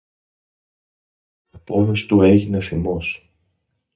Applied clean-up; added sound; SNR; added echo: neural mask model DeepFilterNet 3.